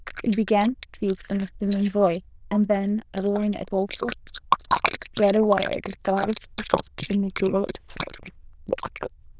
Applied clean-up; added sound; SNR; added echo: neural diffusion model UNIVERSE++.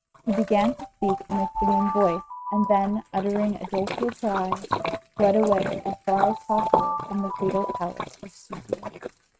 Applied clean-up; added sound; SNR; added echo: neural mask model RNNoise.